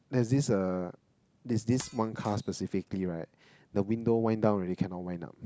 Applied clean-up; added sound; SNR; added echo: none; Shatter; 20 dB; none.